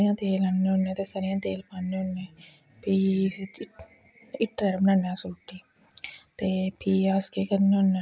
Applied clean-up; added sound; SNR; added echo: none; none; none; none.